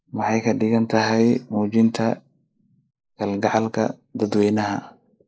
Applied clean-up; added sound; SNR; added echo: neural mask model Resemble Enhance denoiser.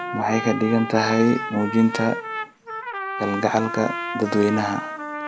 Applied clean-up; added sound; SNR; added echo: none; Trumpet; 8 dB; none.